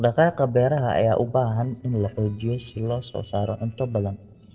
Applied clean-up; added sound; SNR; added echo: neural separator model SepFormer DNS4.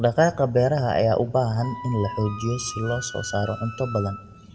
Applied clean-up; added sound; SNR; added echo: none; Wind instrument, woodwind instrument; 15 dB; reverberation time 1.0 s.